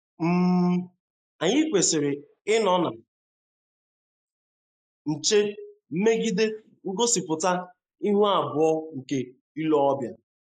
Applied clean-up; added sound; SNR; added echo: neural mask model Resemble Enhance denoiser.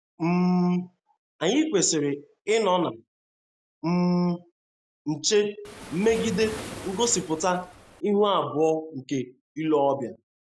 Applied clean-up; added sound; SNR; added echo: none; Waves, surf; 13 dB; none.